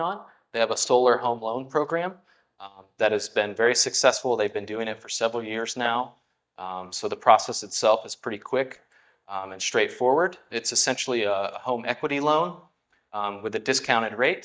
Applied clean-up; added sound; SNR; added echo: neural mask model DeepFilterNet 3.